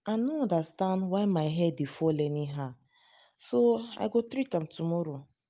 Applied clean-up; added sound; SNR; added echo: none; none; none; none.